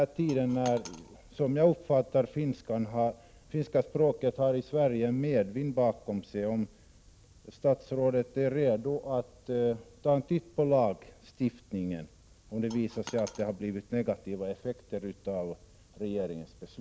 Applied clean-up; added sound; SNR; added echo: none; Coin (dropping); 19 dB; none.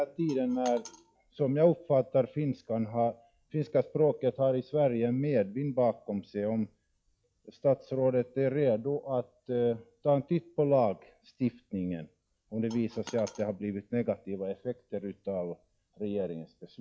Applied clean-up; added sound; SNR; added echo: classical method log-MMSE.